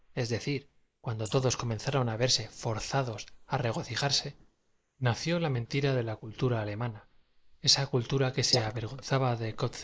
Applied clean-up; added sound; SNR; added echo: neural mask model Resemble Enhance denoiser.